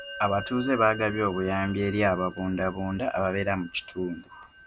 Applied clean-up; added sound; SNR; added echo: none; Musical instrument; 17 dB; none.